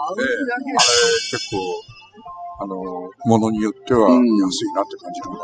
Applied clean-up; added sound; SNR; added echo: classical method spectral subtraction.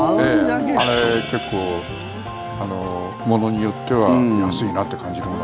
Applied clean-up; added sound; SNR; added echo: none; Hi-hat; 9 dB; none.